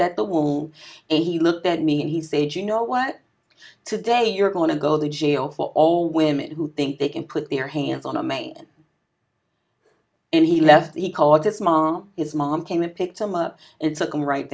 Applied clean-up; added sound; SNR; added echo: none; none; none; none.